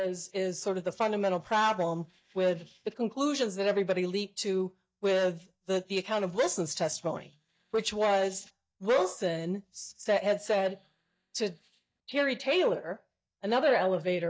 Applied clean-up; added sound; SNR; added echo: neural mask model DeepFilterNet 3.